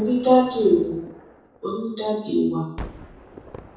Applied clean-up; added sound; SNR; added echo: none; Gunshot, gunfire; 19 dB; reverberation time 0.7 s.